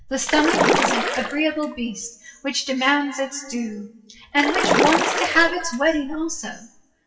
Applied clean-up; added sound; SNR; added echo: classical method WPE with log-MMSE.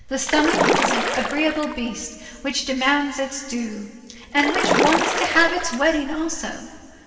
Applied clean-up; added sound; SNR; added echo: none; Splash, splatter; -1 dB; reverberation time 2.7 s.